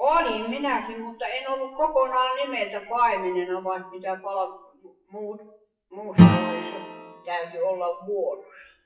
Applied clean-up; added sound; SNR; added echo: classical method WPE with log-MMSE.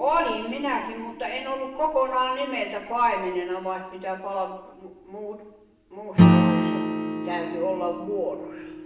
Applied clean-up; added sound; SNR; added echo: none; Acoustic guitar / Strum; -1 dB; reverberation time 0.9 s.